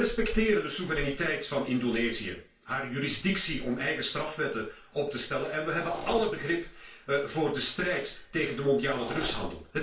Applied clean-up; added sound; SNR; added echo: none; Mechanisms; 10 dB; reverberation time 0.3 s.